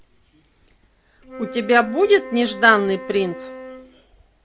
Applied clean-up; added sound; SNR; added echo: none; Wind instrument, woodwind instrument; 14 dB; none.